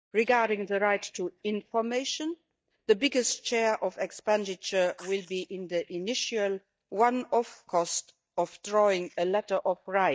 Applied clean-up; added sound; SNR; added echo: neural mask model DeepFilterNet 3.